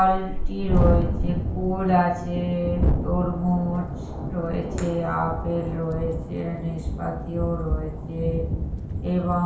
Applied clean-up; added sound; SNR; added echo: none; Thunderstorm; 0 dB; reverberation time 0.5 s.